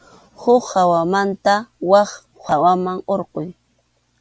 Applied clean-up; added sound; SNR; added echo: none; none; none; none.